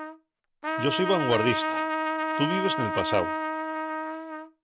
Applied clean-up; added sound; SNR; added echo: none; Trumpet; 0 dB; none.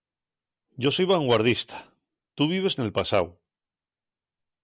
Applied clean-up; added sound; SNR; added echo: none; none; none; none.